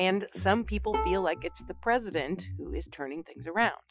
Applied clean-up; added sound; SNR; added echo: classical method Wiener filter.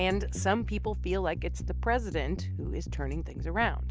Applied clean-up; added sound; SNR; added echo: none; none; none; none.